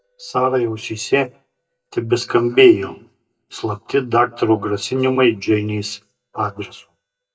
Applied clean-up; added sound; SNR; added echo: neural mask model DeepFilterNet 3.